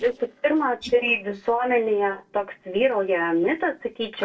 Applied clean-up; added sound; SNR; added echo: neural separator model SepFormer DNS4.